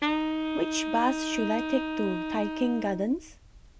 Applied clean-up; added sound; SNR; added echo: none; Wind instrument, woodwind instrument; 2 dB; none.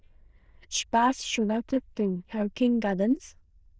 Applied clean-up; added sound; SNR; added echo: neural diffusion model UNIVERSE++.